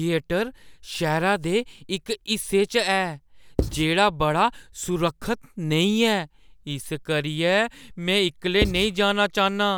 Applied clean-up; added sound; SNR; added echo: none; Writing; 3 dB; none.